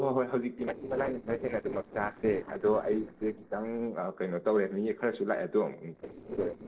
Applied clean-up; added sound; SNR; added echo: neural separator model SepFormer DNS4.